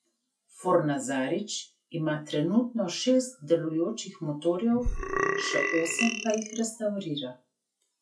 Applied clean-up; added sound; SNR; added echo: classical method log-MMSE.